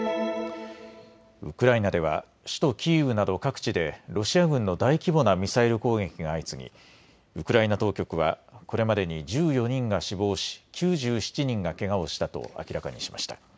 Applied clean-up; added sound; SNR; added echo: none; none; none; none.